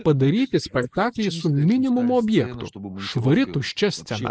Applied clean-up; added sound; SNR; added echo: neural mask model Resemble Enhance denoiser.